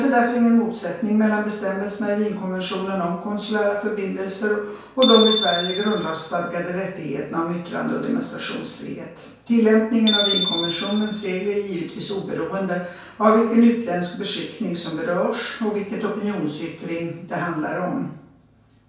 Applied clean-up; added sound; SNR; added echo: none; Bicycle bell; 5 dB; reverberation time 0.5 s.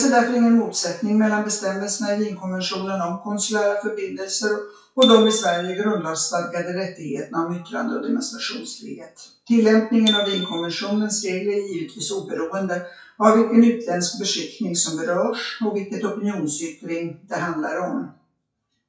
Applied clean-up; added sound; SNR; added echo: classical method WPE with log-MMSE.